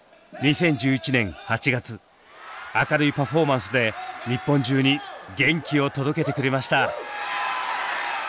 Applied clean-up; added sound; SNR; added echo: none; Bird; 19 dB; none.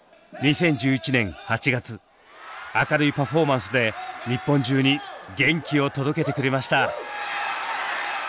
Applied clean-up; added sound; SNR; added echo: none; none; none; none.